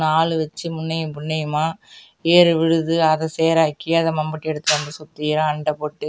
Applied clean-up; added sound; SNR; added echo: none; none; none; none.